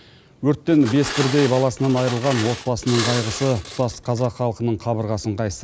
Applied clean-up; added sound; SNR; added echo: none; Glass; 9 dB; none.